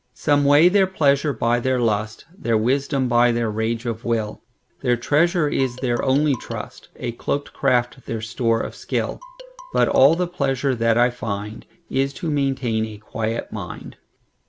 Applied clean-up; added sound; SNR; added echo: none; Marimba, xylophone; 19 dB; none.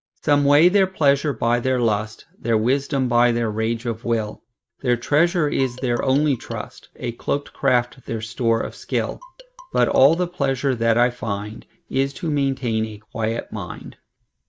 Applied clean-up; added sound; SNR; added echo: neural mask model DeepFilterNet 3.